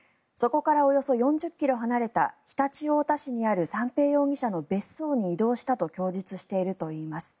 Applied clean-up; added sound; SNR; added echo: none; none; none; none.